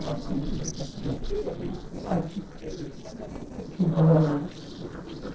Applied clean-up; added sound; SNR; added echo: neural separator model SepFormer DNS4.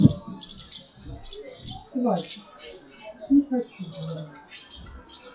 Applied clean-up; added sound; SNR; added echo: classical method WPE with log-MMSE.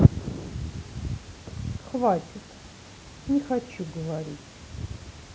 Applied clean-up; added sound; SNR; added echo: none; none; none; none.